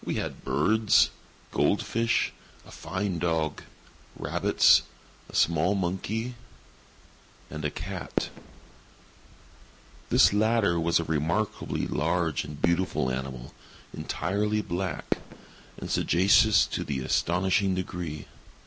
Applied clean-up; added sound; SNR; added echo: none; Fireworks; 11 dB; none.